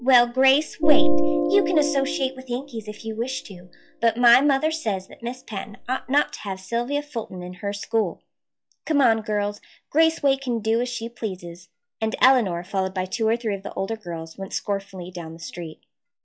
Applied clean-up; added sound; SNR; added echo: classical method log-MMSE.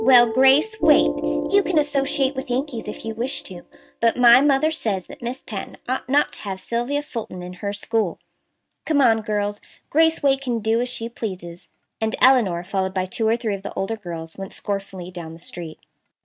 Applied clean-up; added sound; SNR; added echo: neural mask model RNNoise.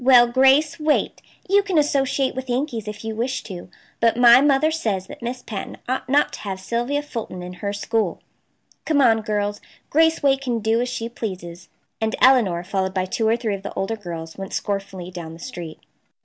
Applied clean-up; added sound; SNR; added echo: none; none; none; none.